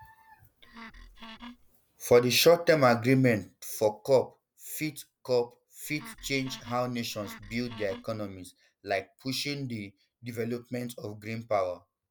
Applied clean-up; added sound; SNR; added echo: none; Wood; 18 dB; none.